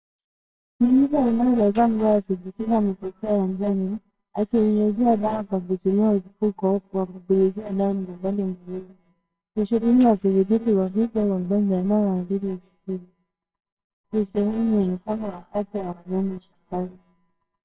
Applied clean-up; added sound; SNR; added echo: neural separator model SepFormer WHAMR!.